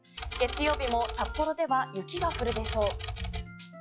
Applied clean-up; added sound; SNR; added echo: classical method log-MMSE.